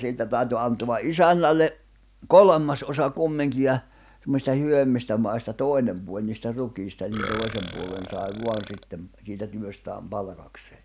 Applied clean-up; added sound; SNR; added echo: none; Burping, eructation; 12 dB; none.